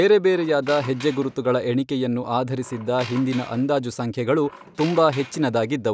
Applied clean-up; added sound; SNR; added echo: none; Squeak; 19 dB; none.